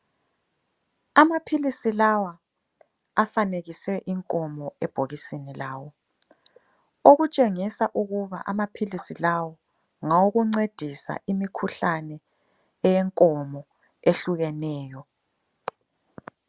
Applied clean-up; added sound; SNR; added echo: none; none; none; none.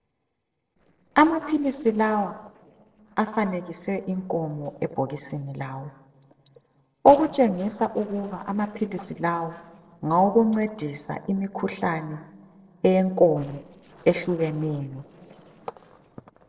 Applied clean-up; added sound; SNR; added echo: neural separator model SepFormer DNS4.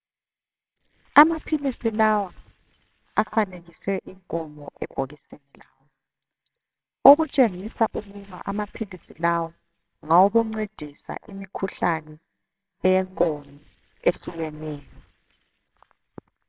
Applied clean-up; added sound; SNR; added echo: neural separator model SepFormer WHAMR!.